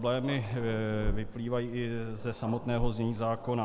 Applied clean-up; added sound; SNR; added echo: none; Growling; 5 dB; none.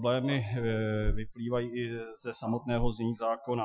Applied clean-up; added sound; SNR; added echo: classical method Wiener filter.